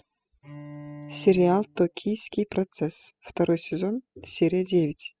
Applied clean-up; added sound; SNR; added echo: classical method spectral subtraction.